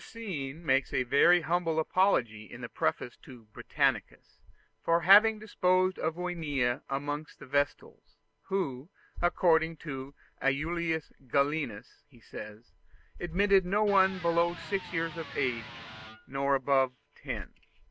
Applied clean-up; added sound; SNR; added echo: none; Electric guitar; 15 dB; none.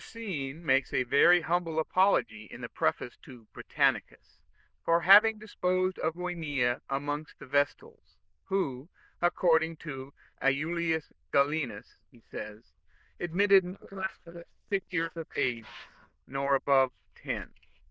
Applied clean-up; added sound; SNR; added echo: neural diffusion model UNIVERSE++.